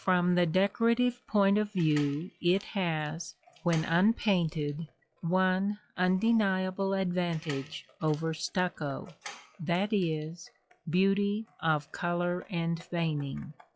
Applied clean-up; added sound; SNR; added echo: classical method log-MMSE.